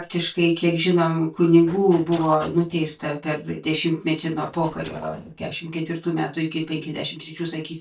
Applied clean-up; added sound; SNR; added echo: neural mask model DeepFilterNet 3.